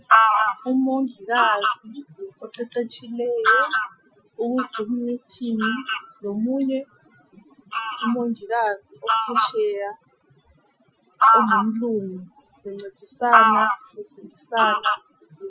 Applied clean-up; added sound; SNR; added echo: classical method Wiener filter.